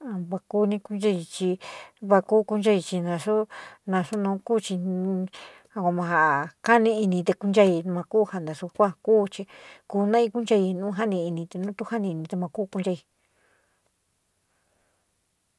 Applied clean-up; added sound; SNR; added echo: none; none; none; none.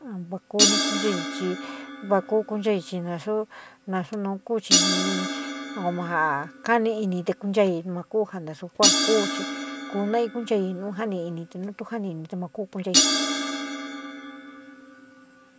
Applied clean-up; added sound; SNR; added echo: none; Crash cymbal; 0 dB; none.